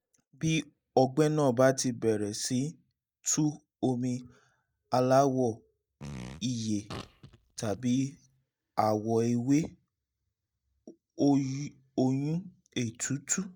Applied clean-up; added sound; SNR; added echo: neural mask model DeepFilterNet 3.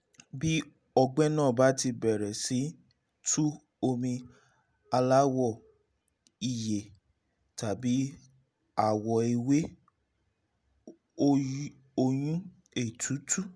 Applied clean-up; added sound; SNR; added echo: none; none; none; none.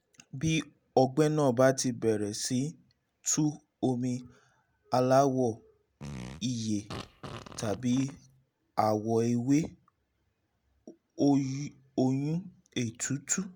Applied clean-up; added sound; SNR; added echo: none; Fart; 14 dB; none.